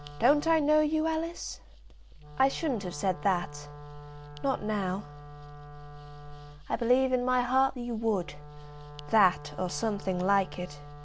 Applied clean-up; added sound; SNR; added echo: none; Wind instrument, woodwind instrument; 17 dB; none.